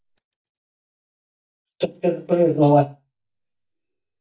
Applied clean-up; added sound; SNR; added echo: neural mask model DeepFilterNet 3.